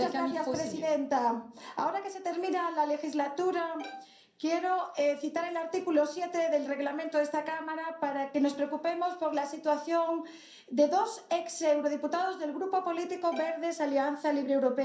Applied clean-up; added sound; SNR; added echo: none; Bowed string instrument; 17 dB; reverberation time 0.6 s.